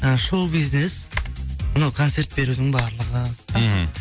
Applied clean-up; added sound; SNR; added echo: none; Typing; 17 dB; none.